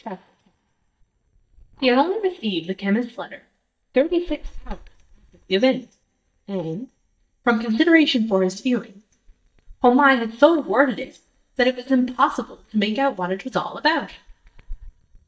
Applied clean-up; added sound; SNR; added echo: neural mask model DeepFilterNet 3.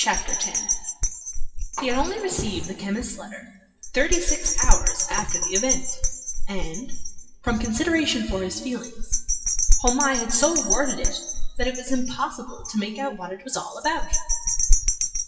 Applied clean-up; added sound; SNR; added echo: classical method WPE with log-MMSE.